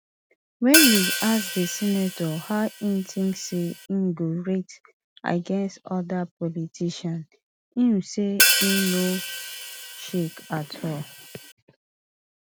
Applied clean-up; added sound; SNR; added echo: none; Crash cymbal / Hi-hat; 0 dB; none.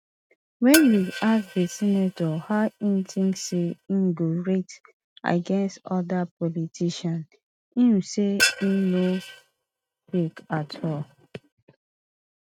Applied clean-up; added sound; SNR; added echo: neural mask model RNNoise.